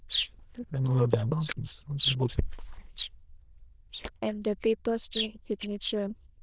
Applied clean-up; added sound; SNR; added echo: neural diffusion model UNIVERSE++.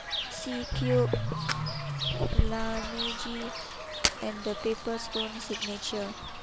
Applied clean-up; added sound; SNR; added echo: none; Bird / Fowl + Fire; -3 dB; none.